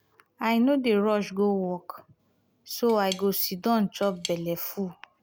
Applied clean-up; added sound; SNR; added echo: none; Cutlery, silverware / Tap; 16 dB; none.